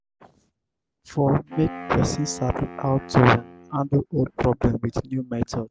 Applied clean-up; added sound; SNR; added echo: none; Wind instrument, woodwind instrument; 16 dB; none.